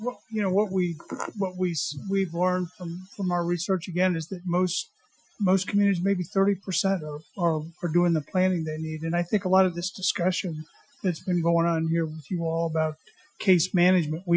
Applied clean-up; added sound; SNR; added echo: classical method Wiener filter.